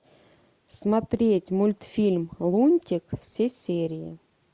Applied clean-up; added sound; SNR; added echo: none; none; none; none.